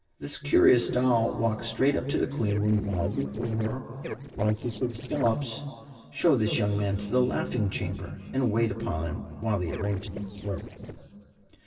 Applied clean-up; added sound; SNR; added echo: neural separator model SepFormer DNS4.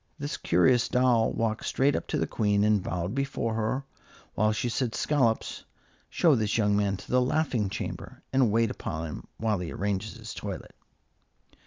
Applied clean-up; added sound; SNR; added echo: none; none; none; none.